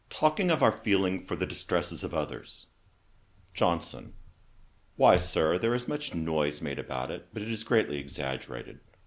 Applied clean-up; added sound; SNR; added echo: none; none; none; none.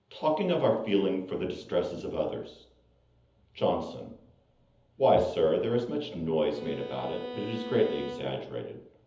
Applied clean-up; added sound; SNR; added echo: none; Bowed string instrument; 11 dB; reverberation time 0.7 s.